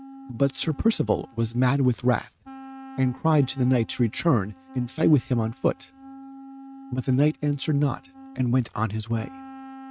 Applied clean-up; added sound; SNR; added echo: neural mask model RNNoise.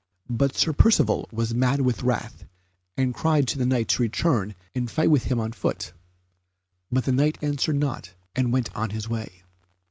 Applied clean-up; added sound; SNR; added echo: none; none; none; none.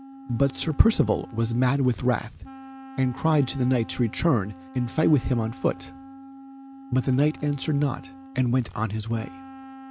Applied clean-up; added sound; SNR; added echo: none; Wind instrument, woodwind instrument; 18 dB; none.